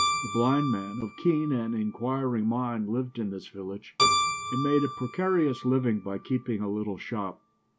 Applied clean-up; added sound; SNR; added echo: none; Keyboard (musical); 5 dB; none.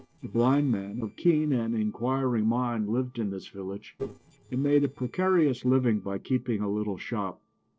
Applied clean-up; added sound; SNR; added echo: neural separator model SepFormer DNS4.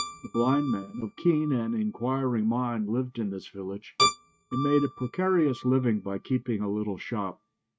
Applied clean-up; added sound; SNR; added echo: neural mask model RNNoise.